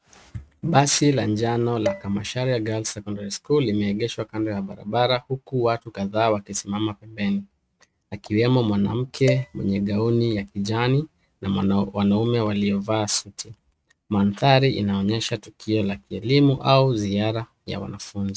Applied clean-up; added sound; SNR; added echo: neural mask model RNNoise.